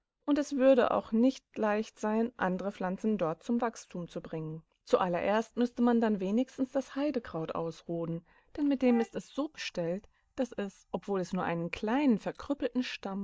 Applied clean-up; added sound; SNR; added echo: neural mask model DeepFilterNet 3.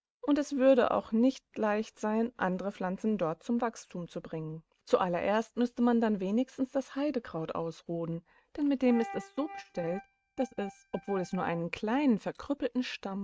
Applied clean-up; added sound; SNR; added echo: neural mask model RNNoise.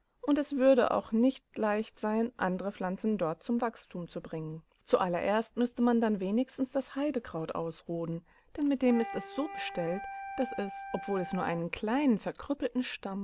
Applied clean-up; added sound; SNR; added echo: none; Wind instrument, woodwind instrument; 11 dB; none.